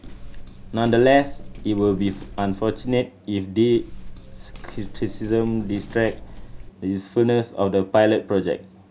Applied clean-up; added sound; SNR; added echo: none; Walk, footsteps; 12 dB; none.